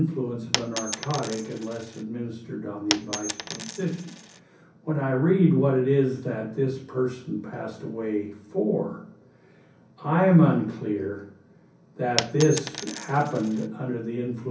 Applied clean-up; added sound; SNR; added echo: none; Coin (dropping); 8 dB; reverberation time 0.6 s.